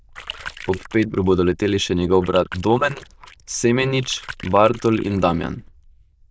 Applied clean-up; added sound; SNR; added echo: neural diffusion model UNIVERSE++.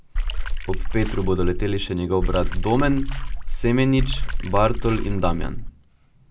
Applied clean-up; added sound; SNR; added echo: none; Water / Splash, splatter; -1 dB; none.